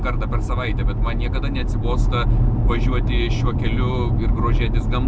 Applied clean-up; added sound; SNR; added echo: none; none; none; none.